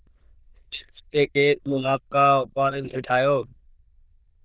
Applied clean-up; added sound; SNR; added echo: neural diffusion model UNIVERSE++.